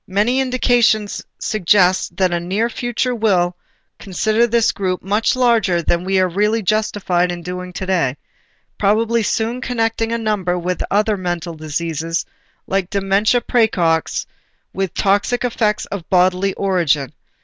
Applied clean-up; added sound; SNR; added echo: none; none; none; none.